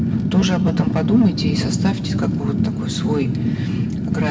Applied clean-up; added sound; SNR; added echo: none; Fire; -2 dB; reverberation time 1.7 s.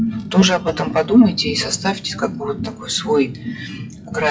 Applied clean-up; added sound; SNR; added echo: classical method WPE with log-MMSE.